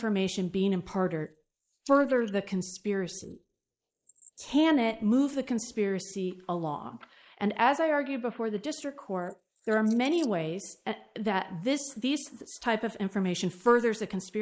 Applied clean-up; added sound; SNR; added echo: neural mask model Resemble Enhance denoiser.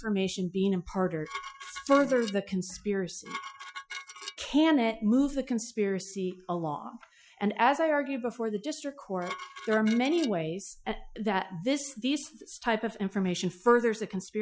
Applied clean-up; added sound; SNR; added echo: classical method Wiener filter.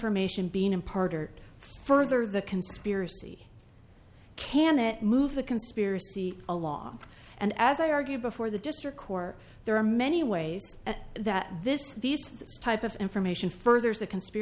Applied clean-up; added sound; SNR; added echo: none; none; none; none.